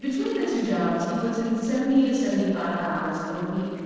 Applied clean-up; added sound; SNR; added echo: neural separator model SepFormer DNS4.